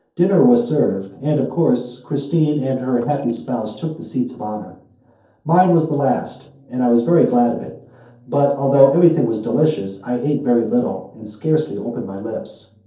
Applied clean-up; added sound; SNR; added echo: neural separator model SepFormer DNS4.